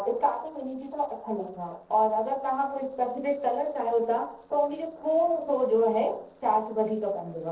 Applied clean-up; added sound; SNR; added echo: neural separator model SepFormer DNS4.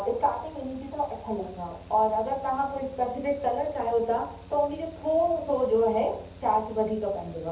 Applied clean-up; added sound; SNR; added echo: none; Mechanical fan; 19 dB; reverberation time 0.7 s.